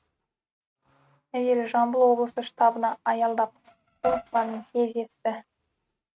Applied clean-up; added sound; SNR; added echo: neural mask model RNNoise.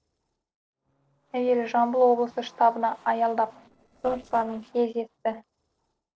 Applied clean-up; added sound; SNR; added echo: neural separator model SepFormer DNS4.